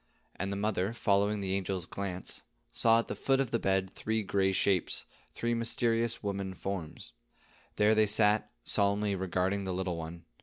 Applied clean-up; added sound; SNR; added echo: none; none; none; none.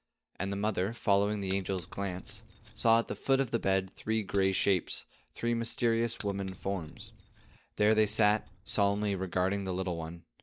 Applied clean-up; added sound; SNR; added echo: neural mask model DeepFilterNet 3.